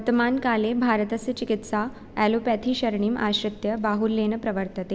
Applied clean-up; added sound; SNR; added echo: none; none; none; none.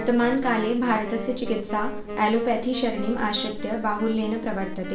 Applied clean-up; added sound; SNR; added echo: none; Wind instrument, woodwind instrument; 11 dB; reverberation time 0.4 s.